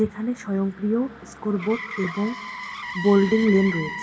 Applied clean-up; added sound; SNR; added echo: none; Motor vehicle (road); 12 dB; reverberation time 1.4 s.